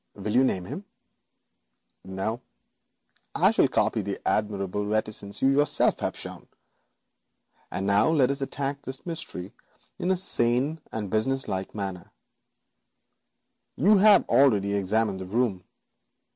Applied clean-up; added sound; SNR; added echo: none; none; none; none.